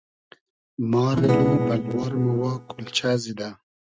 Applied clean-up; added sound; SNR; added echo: neural mask model RNNoise.